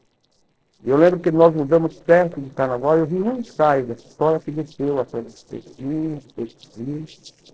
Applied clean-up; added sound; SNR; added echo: neural separator model SepFormer DNS4.